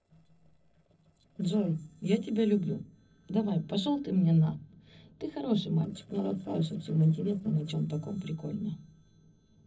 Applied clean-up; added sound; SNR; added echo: neural separator model SepFormer DNS4.